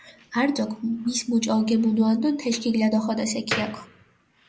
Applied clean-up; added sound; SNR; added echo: none; Slam; 15 dB; none.